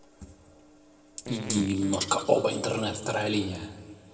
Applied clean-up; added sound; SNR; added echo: none; Fart; 13 dB; reverberation time 2.3 s.